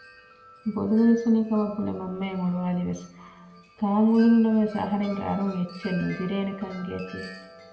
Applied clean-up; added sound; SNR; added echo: none; Wind chime; 20 dB; reverberation time 1.0 s.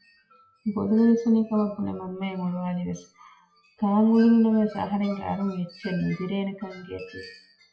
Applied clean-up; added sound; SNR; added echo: classical method WPE with log-MMSE.